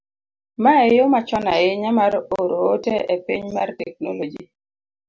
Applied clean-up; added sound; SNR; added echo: none; none; none; none.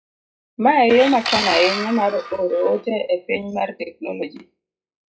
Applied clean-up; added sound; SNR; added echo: classical method WPE with log-MMSE.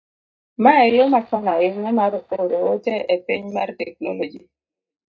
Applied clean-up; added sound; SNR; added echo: neural mask model DeepFilterNet 3.